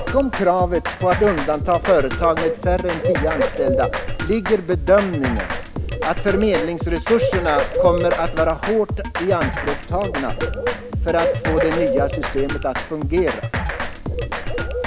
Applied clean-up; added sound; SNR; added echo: none; Drum kit + Bird; 2 dB; none.